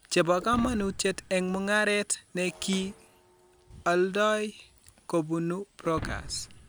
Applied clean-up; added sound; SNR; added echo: none; Shatter; 16 dB; none.